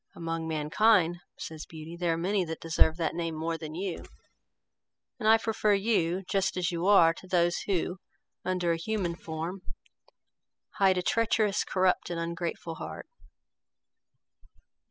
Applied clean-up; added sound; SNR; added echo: classical method spectral subtraction.